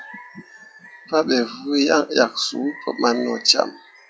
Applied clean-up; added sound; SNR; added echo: classical method log-MMSE.